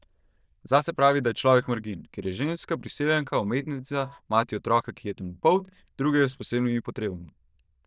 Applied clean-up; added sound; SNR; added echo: neural diffusion model UNIVERSE++.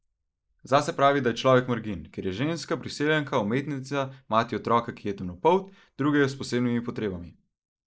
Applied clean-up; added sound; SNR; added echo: neural mask model Resemble Enhance denoiser.